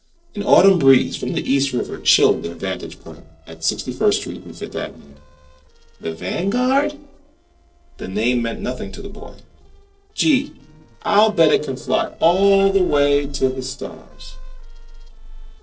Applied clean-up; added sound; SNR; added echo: neural separator model SepFormer DNS4.